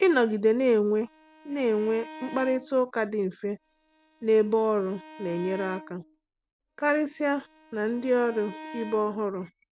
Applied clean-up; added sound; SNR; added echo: none; Bowed string instrument; 20 dB; none.